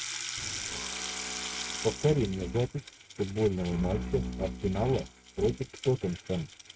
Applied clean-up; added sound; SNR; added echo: neural mask model RNNoise.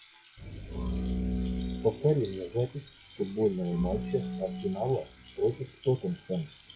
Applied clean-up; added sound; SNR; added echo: classical method log-MMSE.